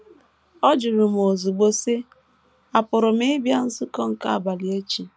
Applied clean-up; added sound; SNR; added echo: none; none; none; none.